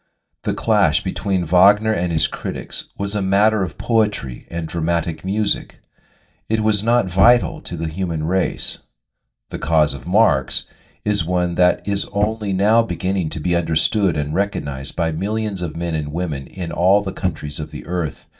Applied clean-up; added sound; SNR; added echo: neural mask model DeepFilterNet 3.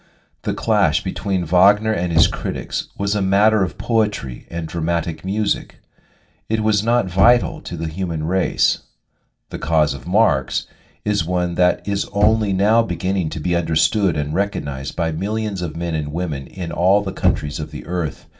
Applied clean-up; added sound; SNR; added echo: none; Knock; 10 dB; reverberation time 0.2 s.